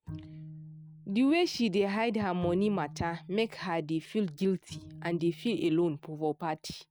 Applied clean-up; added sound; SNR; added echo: neural mask model RNNoise.